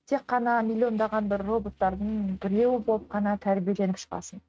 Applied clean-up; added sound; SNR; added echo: neural mask model RNNoise.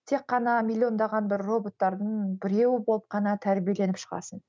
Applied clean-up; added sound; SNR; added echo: none; none; none; none.